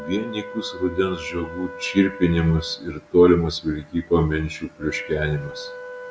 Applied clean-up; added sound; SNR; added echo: none; Wind instrument, woodwind instrument; 15 dB; none.